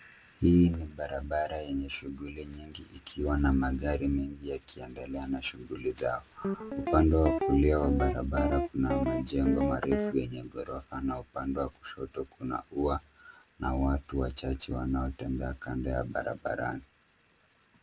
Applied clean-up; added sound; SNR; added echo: none; Guitar; 2 dB; none.